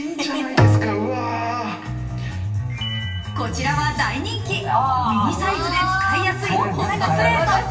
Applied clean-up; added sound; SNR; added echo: none; Bowed string instrument; 3 dB; reverberation time 0.8 s.